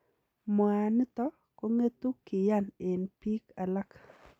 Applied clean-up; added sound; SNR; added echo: none; none; none; none.